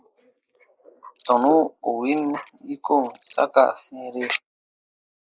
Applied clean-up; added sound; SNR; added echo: neural mask model Resemble Enhance denoiser.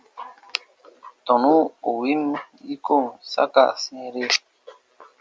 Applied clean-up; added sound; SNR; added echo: none; none; none; none.